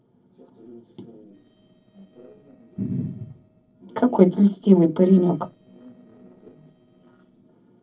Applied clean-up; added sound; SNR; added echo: neural separator model SepFormer DNS4.